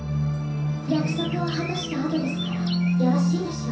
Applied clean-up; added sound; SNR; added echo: none; Chirp, tweet; 16 dB; reverberation time 0.6 s.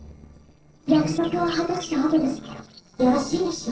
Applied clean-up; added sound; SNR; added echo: neural separator model SepFormer DNS4.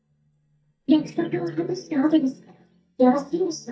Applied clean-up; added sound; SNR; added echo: neural mask model DeepFilterNet 3.